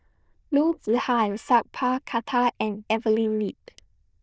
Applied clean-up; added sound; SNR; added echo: neural diffusion model UNIVERSE++.